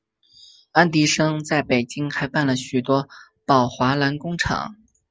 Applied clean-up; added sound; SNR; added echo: none; none; none; none.